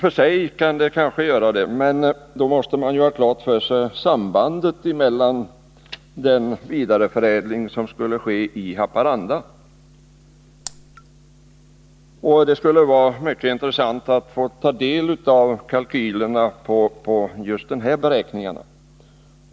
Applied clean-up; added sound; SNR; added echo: none; Raindrop; 18 dB; none.